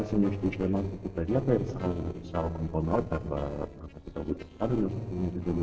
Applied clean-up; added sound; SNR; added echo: neural separator model SepFormer DNS4.